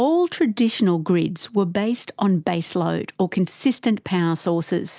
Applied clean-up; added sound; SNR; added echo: none; none; none; none.